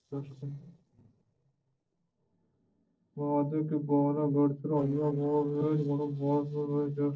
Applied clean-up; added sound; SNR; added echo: neural separator model SepFormer DNS4.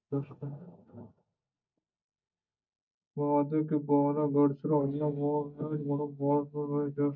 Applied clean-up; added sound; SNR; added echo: neural mask model DeepFilterNet 3.